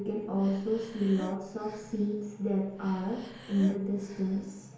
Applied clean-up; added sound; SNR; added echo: none; Breathing; 18 dB; reverberation time 1.0 s.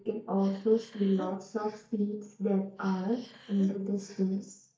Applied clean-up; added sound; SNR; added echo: neural mask model DeepFilterNet 3.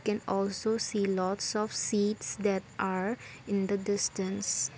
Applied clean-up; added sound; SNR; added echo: none; none; none; none.